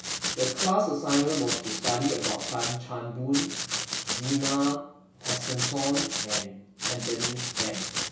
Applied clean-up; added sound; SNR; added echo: none; Domestic sounds, home sounds; 2 dB; reverberation time 0.6 s.